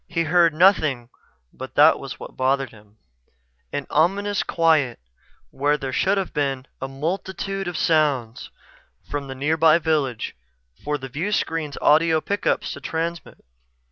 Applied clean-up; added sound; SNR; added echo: none; none; none; none.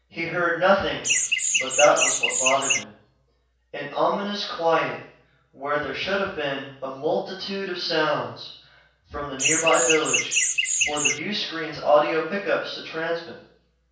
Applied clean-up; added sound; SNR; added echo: none; Chirp, tweet; -3 dB; reverberation time 0.7 s.